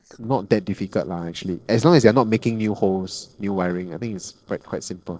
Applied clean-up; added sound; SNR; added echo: neural separator model SepFormer DNS4.